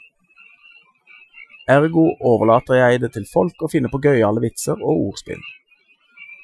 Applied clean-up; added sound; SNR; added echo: classical method Wiener filter.